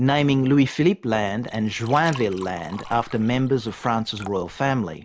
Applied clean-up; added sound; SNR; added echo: none; Liquid; 19 dB; none.